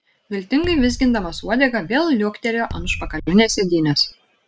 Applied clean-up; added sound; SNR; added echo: none; Bass drum; 12 dB; none.